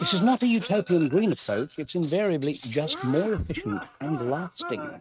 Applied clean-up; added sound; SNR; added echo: neural mask model RNNoise.